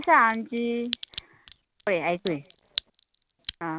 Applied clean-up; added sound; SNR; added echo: none; Crack; 8 dB; none.